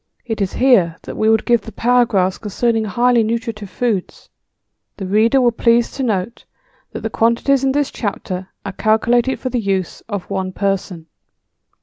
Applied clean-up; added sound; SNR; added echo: none; none; none; none.